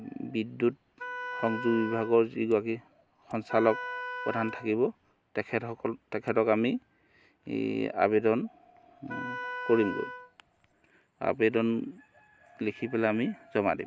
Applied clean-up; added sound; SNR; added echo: none; Wind instrument, woodwind instrument; 10 dB; none.